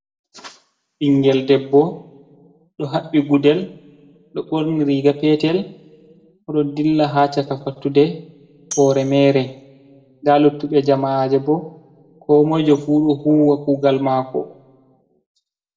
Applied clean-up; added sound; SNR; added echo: none; Tambourine; 16 dB; reverberation time 0.6 s.